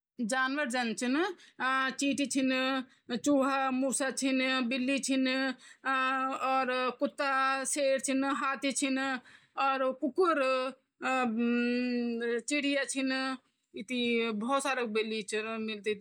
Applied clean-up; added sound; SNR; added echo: none; none; none; none.